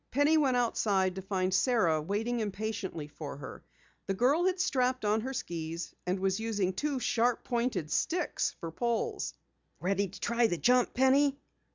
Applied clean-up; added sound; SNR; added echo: none; none; none; none.